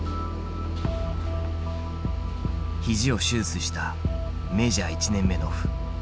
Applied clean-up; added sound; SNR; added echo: none; none; none; none.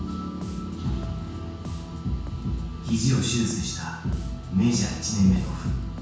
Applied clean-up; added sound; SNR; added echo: none; Bass guitar; 12 dB; reverberation time 0.6 s.